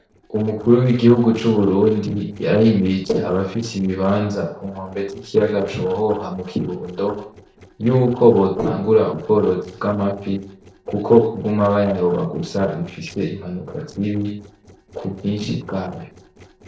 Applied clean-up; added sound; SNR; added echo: neural separator model SepFormer DNS4.